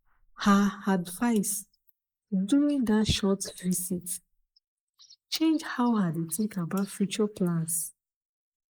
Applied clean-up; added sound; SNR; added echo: neural mask model Resemble Enhance denoiser.